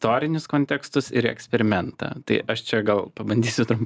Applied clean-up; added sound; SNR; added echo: none; none; none; none.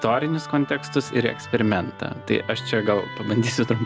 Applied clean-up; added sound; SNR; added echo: none; Musical instrument; 13 dB; none.